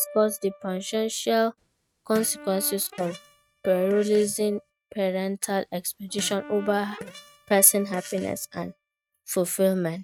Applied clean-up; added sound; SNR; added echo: neural mask model RNNoise.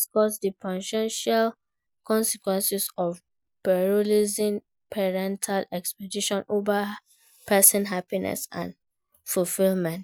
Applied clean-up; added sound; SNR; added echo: none; none; none; none.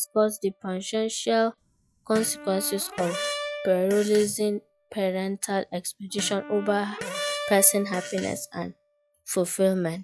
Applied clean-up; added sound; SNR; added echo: classical method log-MMSE.